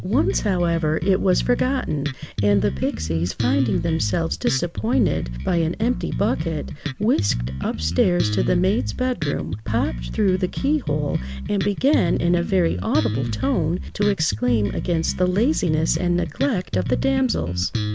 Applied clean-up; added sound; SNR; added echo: none; Bass guitar; 4 dB; none.